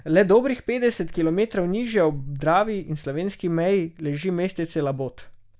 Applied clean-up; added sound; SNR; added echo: none; none; none; none.